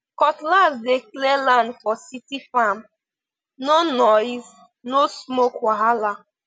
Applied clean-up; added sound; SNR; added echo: none; none; none; none.